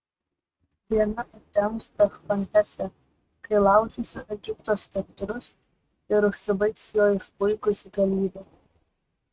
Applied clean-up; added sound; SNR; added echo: neural mask model RNNoise.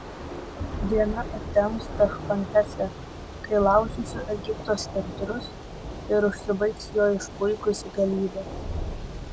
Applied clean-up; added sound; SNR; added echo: none; Thunder / Rain; 8 dB; none.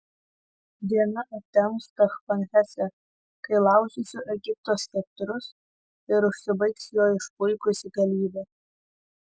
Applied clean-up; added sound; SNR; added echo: none; none; none; none.